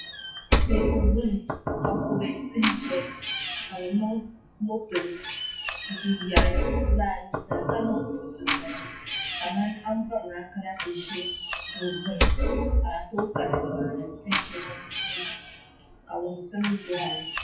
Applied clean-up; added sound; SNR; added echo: classical method WPE with log-MMSE.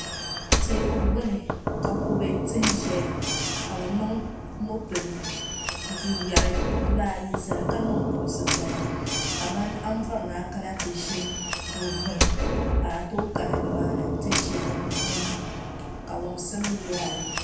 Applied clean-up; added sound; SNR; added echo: none; Knock / Slam; -4 dB; reverberation time 0.9 s.